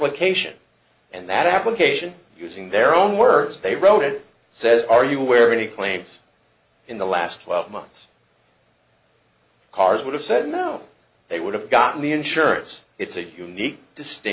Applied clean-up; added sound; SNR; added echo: none; none; none; none.